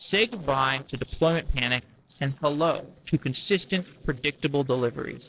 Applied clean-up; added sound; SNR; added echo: neural separator model SepFormer DNS4.